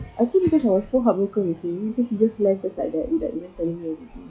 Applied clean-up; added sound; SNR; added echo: classical method log-MMSE.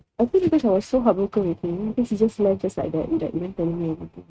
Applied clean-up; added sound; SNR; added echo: neural mask model RNNoise.